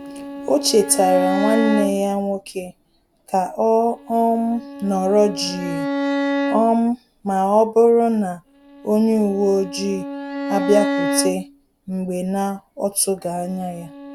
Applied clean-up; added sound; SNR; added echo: none; Bowed string instrument; 7 dB; none.